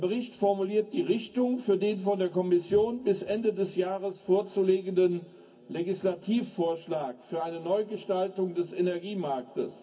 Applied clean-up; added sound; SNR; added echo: none; none; none; reverberation time 0.3 s.